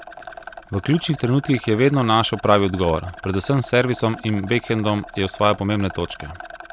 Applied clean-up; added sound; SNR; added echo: none; Rattle; 17 dB; none.